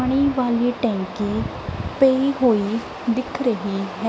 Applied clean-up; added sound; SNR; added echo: none; none; none; none.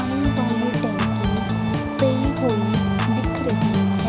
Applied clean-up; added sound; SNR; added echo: none; Organ; -4 dB; none.